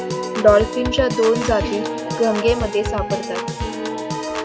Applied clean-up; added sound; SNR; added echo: none; Piano / Organ; 4 dB; none.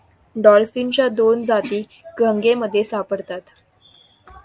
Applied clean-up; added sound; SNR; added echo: none; none; none; none.